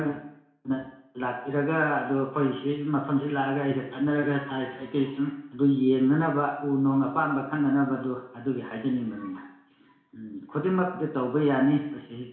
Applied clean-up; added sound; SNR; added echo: none; none; none; reverberation time 0.7 s.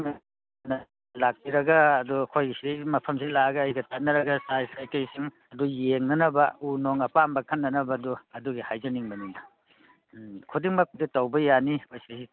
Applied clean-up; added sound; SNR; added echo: none; none; none; none.